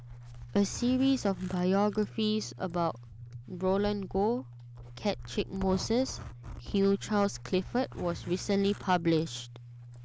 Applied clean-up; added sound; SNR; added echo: none; Zipper (clothing); 13 dB; none.